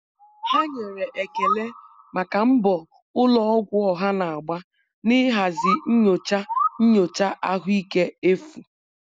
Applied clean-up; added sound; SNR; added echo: none; Bird; 7 dB; none.